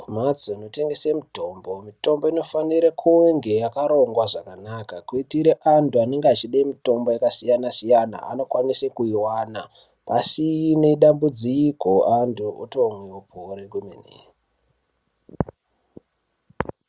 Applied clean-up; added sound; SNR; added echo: none; none; none; none.